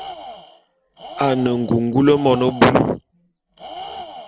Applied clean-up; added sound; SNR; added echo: none; Tools; 17 dB; none.